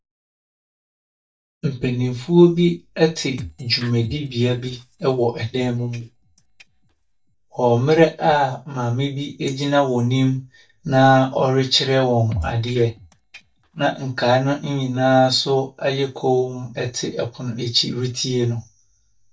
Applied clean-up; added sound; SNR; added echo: neural mask model DeepFilterNet 3.